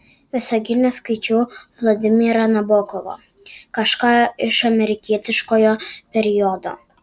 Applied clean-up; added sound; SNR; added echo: none; none; none; none.